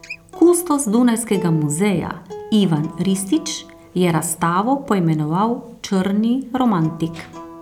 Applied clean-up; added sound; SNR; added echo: none; Acoustic guitar; 20 dB; none.